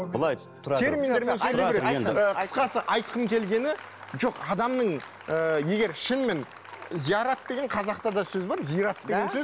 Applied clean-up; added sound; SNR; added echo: none; Applause; 18 dB; none.